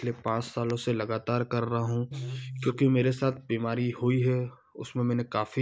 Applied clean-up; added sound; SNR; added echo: neural mask model Resemble Enhance denoiser.